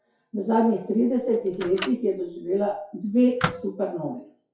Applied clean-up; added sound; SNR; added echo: classical method WPE with log-MMSE.